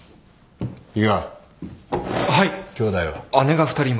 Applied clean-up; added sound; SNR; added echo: none; none; none; none.